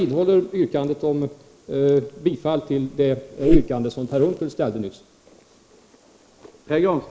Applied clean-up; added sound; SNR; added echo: neural mask model Resemble Enhance denoiser.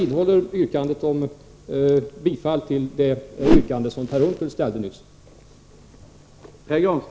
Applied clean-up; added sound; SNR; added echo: none; Whoosh, swoosh, swish; 6 dB; none.